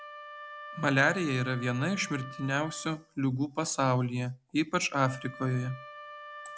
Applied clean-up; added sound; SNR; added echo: none; Wind instrument, woodwind instrument; 15 dB; none.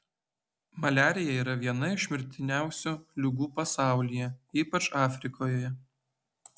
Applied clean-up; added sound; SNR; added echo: none; none; none; none.